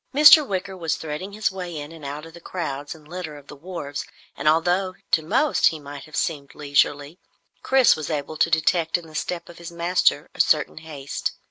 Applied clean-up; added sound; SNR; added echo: none; none; none; none.